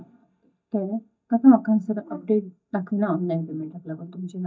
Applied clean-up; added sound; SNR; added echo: neural mask model DeepFilterNet 3.